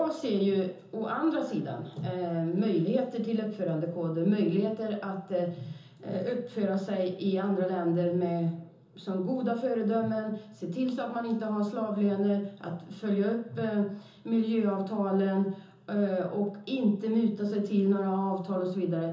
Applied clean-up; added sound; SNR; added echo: none; none; none; reverberation time 0.6 s.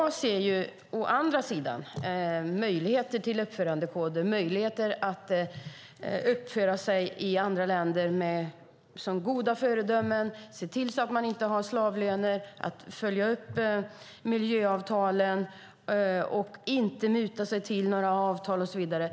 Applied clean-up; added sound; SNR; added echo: none; none; none; none.